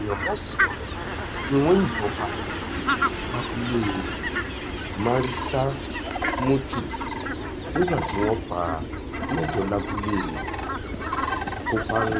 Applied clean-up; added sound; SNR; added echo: none; Fowl; 1 dB; none.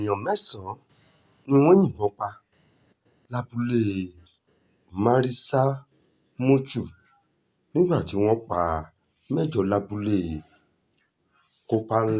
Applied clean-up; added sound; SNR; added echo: none; none; none; none.